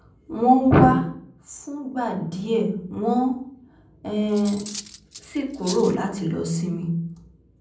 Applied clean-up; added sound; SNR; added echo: none; Cutlery, silverware; 16 dB; reverberation time 0.6 s.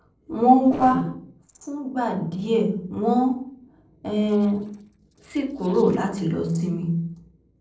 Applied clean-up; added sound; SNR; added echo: neural separator model SepFormer DNS4.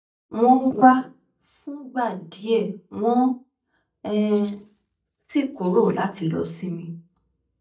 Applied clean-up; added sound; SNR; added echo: neural mask model DeepFilterNet 3.